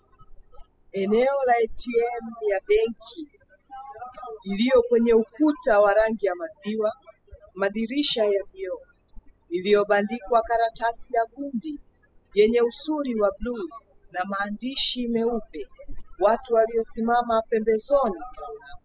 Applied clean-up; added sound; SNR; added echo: classical method spectral subtraction.